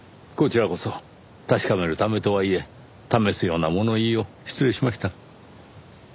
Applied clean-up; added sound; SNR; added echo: none; none; none; none.